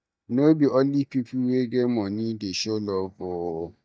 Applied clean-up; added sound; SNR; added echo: neural mask model DeepFilterNet 3.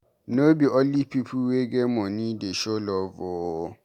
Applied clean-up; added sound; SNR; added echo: none; none; none; none.